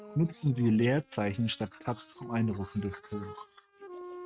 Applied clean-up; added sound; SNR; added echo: neural mask model RNNoise.